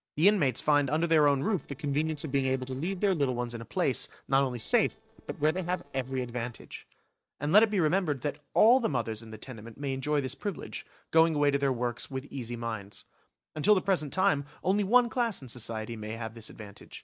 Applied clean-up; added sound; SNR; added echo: neural separator model SepFormer DNS4.